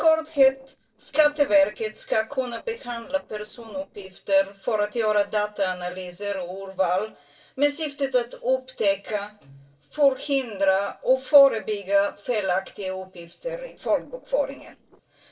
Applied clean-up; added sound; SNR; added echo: neural separator model SepFormer DNS4.